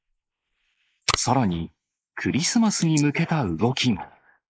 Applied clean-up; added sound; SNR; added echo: neural mask model Resemble Enhance denoiser.